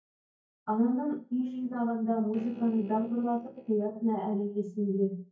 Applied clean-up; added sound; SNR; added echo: neural mask model DeepFilterNet 3.